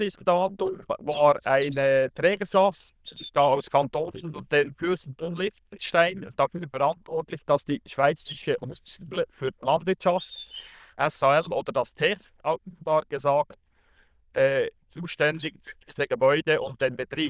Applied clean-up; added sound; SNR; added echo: neural diffusion model UNIVERSE++.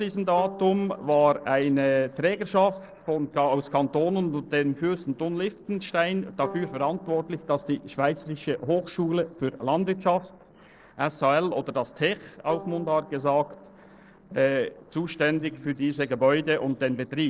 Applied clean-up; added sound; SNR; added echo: neural separator model SepFormer DNS4.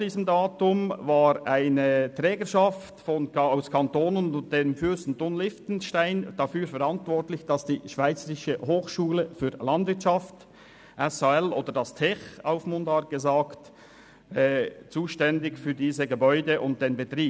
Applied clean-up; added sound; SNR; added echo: none; none; none; none.